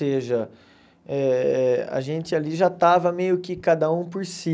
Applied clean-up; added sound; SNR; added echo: none; none; none; none.